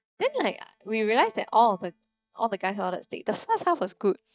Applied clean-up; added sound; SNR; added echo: neural mask model DeepFilterNet 3.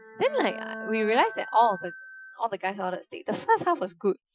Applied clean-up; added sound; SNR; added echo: classical method Wiener filter.